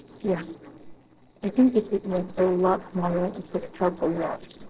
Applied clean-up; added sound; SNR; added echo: neural separator model SepFormer DNS4.